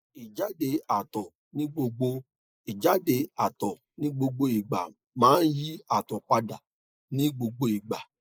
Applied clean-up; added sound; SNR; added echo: neural mask model Resemble Enhance denoiser.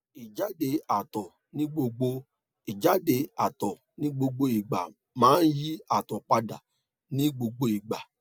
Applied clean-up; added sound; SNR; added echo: none; none; none; none.